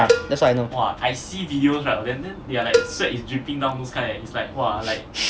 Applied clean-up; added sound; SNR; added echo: none; Cowbell; 5 dB; none.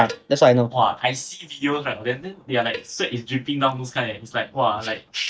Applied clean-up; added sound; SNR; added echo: neural mask model DeepFilterNet 3.